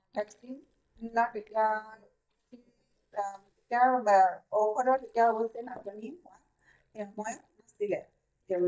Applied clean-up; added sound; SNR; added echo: neural mask model DeepFilterNet 3.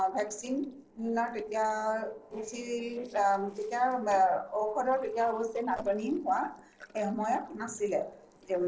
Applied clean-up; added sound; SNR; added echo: neural separator model SepFormer DNS4.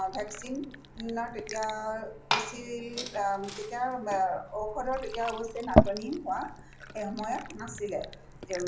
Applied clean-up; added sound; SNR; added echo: none; Fill (with liquid) / Glass; 0 dB; reverberation time 0.5 s.